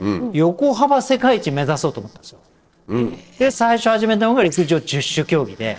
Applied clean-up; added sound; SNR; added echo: neural separator model SepFormer DNS4.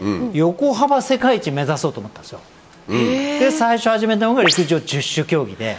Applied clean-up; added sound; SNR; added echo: none; none; none; none.